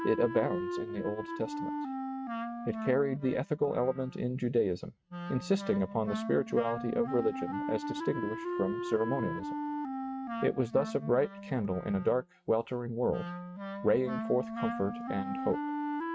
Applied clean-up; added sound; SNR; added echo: neural mask model RNNoise.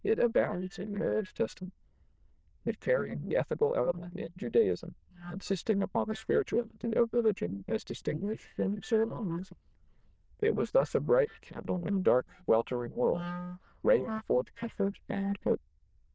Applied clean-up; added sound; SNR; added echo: neural diffusion model UNIVERSE++.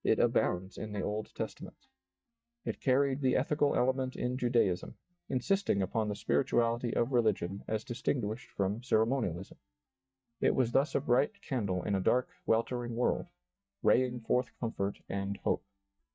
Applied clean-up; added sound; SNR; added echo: neural mask model DeepFilterNet 3.